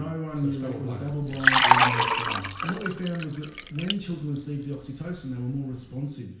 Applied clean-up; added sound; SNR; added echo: none; Liquid; -4 dB; reverberation time 0.5 s.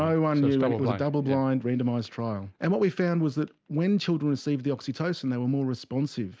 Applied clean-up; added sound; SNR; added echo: none; none; none; none.